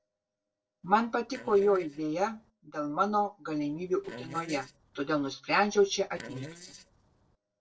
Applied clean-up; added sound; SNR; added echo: neural separator model SepFormer DNS4.